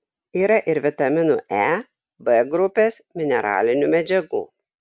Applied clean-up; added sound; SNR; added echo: none; none; none; none.